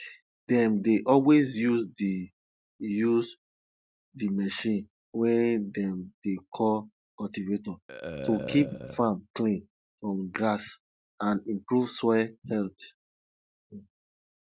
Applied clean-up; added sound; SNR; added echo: neural mask model RNNoise.